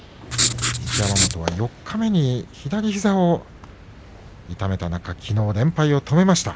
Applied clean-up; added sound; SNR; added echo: none; Writing; 0 dB; none.